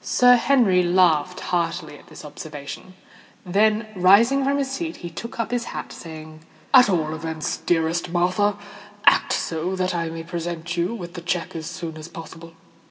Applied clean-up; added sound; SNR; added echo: none; none; none; none.